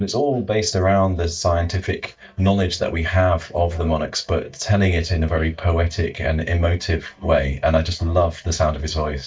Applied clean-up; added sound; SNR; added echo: neural mask model DeepFilterNet 3.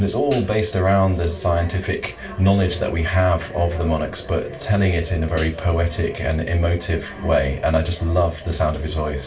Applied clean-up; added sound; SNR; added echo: none; Hi-hat; 18 dB; reverberation time 0.2 s.